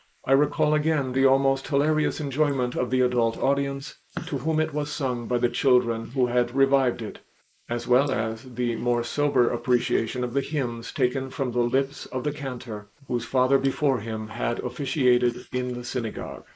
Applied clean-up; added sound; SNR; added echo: neural mask model Resemble Enhance denoiser.